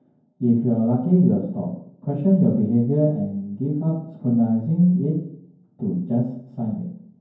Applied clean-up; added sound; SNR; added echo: none; none; none; reverberation time 0.9 s.